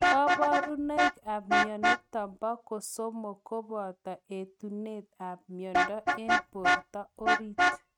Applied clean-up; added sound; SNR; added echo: neural mask model RNNoise.